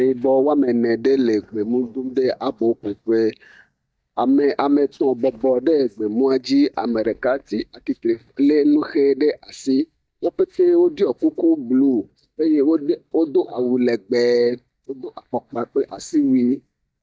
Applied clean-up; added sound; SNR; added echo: neural mask model DeepFilterNet 3.